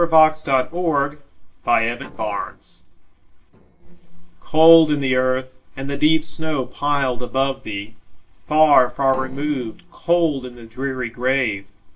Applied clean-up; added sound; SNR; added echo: neural separator model SepFormer DNS4.